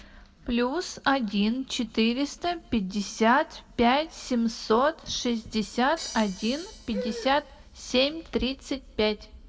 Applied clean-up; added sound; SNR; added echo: none; Crash cymbal; 19 dB; reverberation time 0.8 s.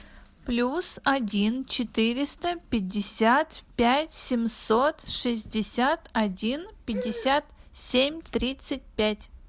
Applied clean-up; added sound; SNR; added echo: none; none; none; none.